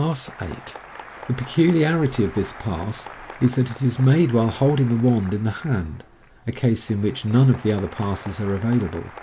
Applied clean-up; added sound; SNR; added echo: none; Applause; 19 dB; none.